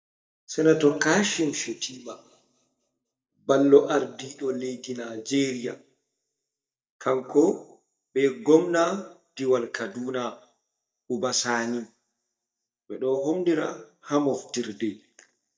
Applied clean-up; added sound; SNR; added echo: neural mask model DeepFilterNet 3.